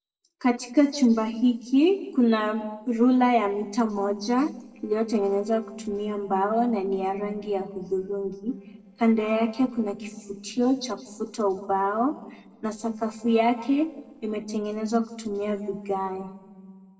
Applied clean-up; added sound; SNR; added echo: neural separator model SepFormer DNS4.